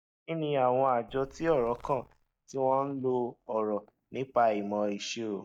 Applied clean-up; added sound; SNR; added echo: neural mask model DeepFilterNet 3.